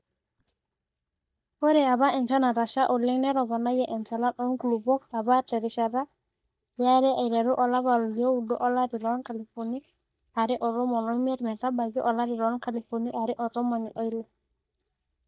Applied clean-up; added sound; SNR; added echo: neural mask model DeepFilterNet 3.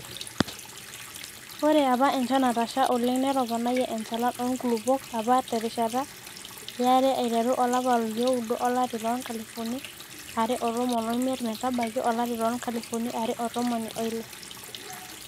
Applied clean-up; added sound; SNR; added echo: none; Water tap, faucet; 14 dB; none.